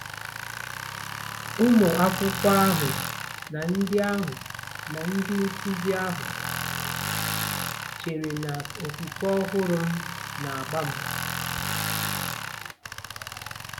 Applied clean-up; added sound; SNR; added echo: none; Tools; 4 dB; none.